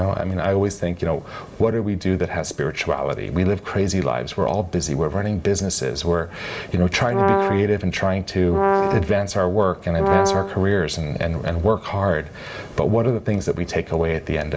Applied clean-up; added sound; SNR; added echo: none; Brass instrument; 0 dB; reverberation time 0.3 s.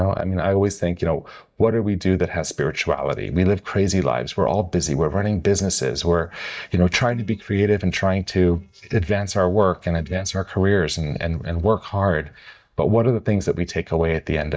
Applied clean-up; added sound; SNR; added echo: neural mask model DeepFilterNet 3.